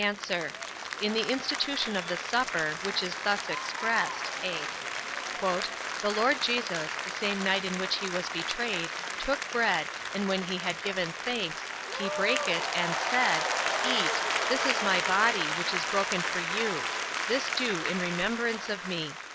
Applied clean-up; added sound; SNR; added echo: none; Applause; 1 dB; none.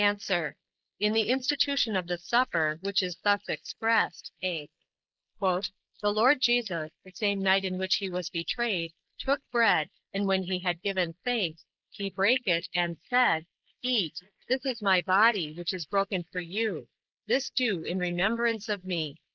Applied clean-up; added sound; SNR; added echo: neural mask model Resemble Enhance denoiser.